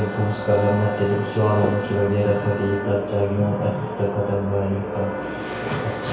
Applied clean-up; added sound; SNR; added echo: none; Bowed string instrument; 17 dB; reverberation time 0.6 s.